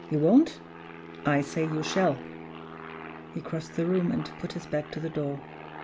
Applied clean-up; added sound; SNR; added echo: none; Aircraft; 13 dB; none.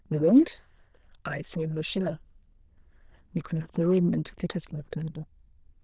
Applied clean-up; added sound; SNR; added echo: neural diffusion model UNIVERSE++.